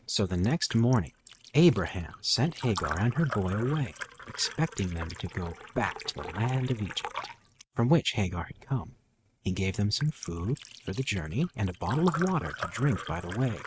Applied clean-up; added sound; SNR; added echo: neural mask model RNNoise.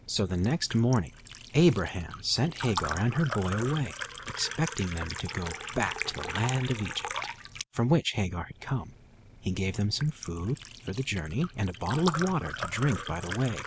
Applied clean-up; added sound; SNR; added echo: none; Liquid; 10 dB; none.